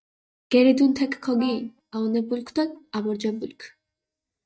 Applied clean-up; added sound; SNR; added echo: neural mask model DeepFilterNet 3.